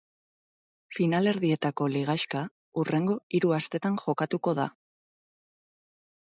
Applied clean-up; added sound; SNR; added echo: none; none; none; none.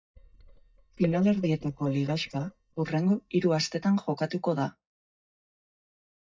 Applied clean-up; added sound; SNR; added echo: neural mask model DeepFilterNet 3.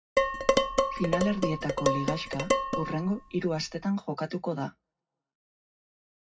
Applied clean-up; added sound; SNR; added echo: none; Dishes, pots, and pans; -4 dB; reverberation time 0.4 s.